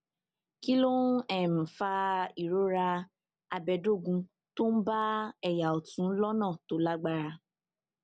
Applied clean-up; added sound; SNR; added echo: none; none; none; none.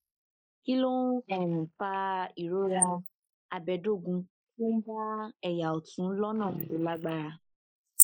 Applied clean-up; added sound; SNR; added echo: neural mask model Resemble Enhance denoiser.